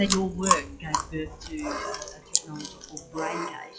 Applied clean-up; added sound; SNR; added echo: classical method log-MMSE.